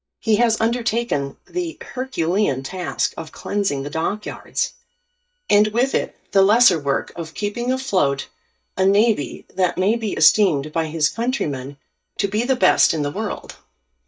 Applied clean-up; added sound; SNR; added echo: neural mask model DeepFilterNet 3.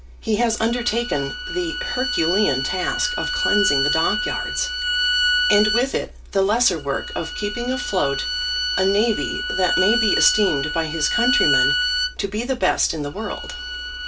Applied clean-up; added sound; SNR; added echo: none; Bowed string instrument; 1 dB; reverberation time 0.2 s.